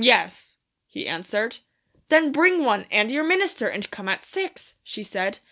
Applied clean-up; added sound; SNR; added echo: none; none; none; none.